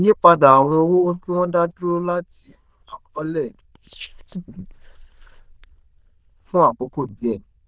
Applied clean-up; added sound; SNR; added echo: neural diffusion model UNIVERSE++.